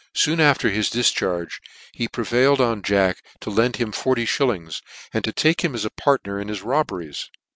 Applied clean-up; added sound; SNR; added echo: none; none; none; none.